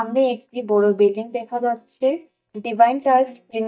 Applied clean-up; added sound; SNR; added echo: neural mask model DeepFilterNet 3.